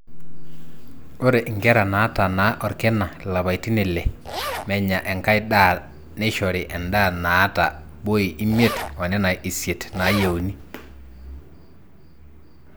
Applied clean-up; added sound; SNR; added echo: none; Zipper (clothing); 10 dB; none.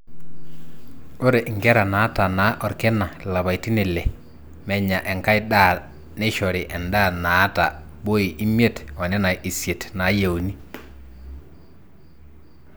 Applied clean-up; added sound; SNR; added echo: none; none; none; none.